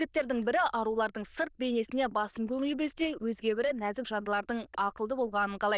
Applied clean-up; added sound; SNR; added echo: neural diffusion model UNIVERSE++.